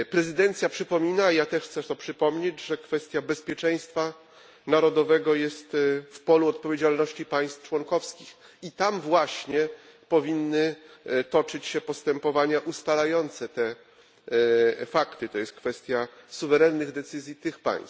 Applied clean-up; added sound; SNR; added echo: none; none; none; none.